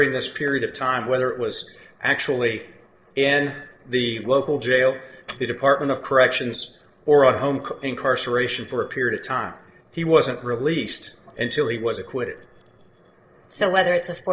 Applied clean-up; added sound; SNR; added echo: neural separator model SepFormer DNS4.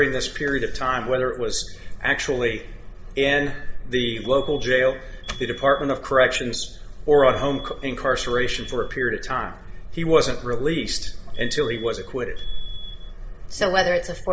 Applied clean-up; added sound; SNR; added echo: none; Alarm; 19 dB; reverberation time 0.7 s.